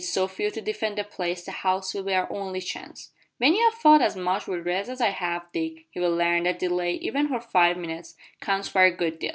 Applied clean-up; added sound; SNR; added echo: none; none; none; none.